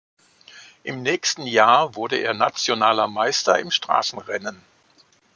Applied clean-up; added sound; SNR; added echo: none; none; none; none.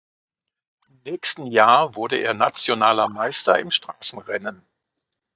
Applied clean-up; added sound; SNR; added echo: neural mask model DeepFilterNet 3.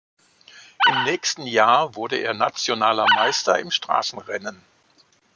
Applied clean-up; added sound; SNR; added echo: none; Animal; -2 dB; none.